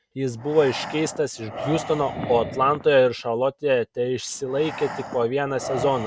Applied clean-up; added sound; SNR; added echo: none; Breathing; 11 dB; none.